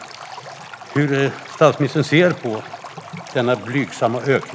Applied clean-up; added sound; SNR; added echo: none; Stream; 16 dB; none.